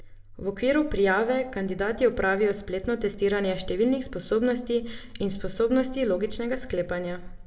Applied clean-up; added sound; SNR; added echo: none; none; none; reverberation time 0.9 s.